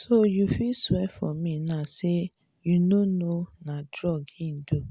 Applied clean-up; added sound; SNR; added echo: none; none; none; none.